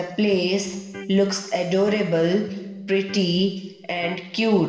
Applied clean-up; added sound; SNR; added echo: neural separator model SepFormer DNS4.